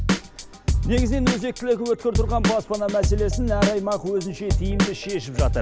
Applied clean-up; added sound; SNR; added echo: none; Drum / Drum kit; -1 dB; none.